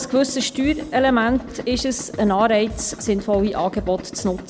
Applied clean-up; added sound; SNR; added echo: none; Drum kit + Idling; 14 dB; none.